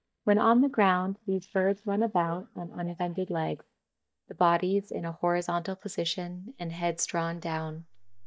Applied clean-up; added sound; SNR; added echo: neural mask model DeepFilterNet 3.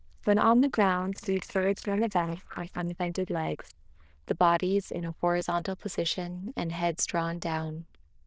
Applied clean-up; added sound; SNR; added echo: neural diffusion model UNIVERSE++.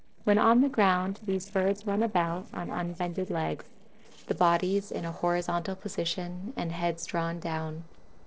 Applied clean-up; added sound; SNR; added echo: neural separator model SepFormer DNS4.